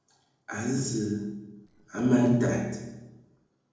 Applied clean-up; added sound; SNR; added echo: neural separator model SepFormer DNS4.